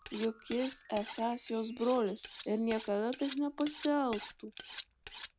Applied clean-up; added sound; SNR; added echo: none; Wind chime / Percussion + Cutlery, silverware; -2 dB; none.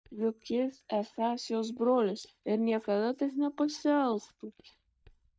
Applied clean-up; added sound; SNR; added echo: neural mask model DeepFilterNet 3.